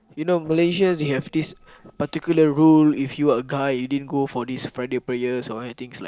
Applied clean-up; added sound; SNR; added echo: neural separator model SepFormer DNS4.